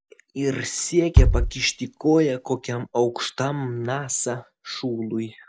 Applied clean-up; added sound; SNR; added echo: none; Bass drum; -3 dB; none.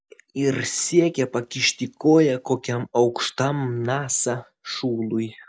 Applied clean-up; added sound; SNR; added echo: none; none; none; none.